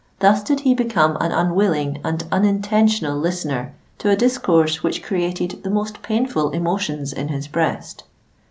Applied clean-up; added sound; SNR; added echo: none; none; none; none.